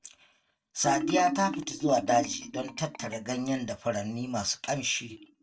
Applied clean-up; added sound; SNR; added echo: neural mask model DeepFilterNet 3.